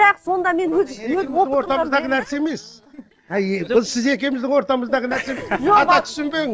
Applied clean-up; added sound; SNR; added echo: neural separator model SepFormer DNS4.